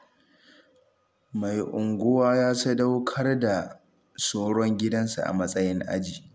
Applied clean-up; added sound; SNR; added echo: none; none; none; none.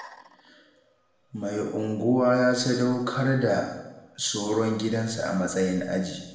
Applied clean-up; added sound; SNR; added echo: none; none; none; reverberation time 0.9 s.